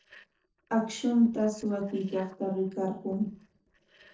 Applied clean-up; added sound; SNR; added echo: neural separator model SepFormer DNS4.